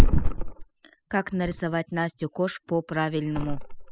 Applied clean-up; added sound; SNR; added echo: classical method spectral subtraction.